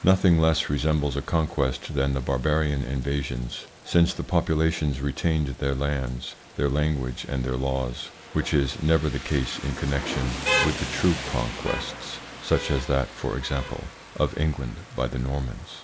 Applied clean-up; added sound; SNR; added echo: none; Rain; 11 dB; none.